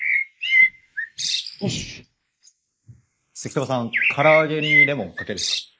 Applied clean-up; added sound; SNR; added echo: neural mask model Resemble Enhance denoiser.